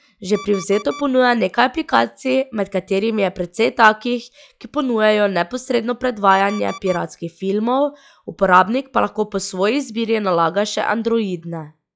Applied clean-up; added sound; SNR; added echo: classical method log-MMSE.